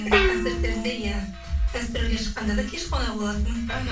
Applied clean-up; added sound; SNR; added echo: none; Gong; 4 dB; reverberation time 0.3 s.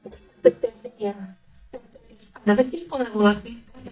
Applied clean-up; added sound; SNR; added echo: neural mask model DeepFilterNet 3.